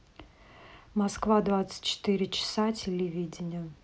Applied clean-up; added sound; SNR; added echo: none; none; none; none.